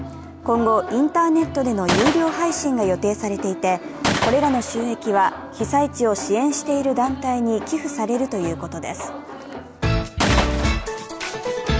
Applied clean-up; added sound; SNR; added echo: none; Gunshot, gunfire; 3 dB; none.